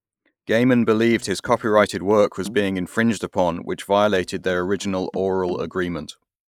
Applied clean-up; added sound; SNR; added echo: neural mask model Resemble Enhance denoiser.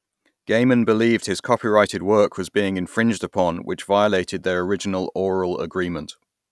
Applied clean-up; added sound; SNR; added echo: none; none; none; none.